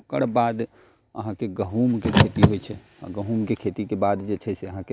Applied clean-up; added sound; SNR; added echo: none; Car; -1 dB; none.